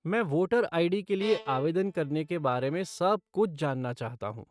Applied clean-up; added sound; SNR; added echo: neural mask model RNNoise.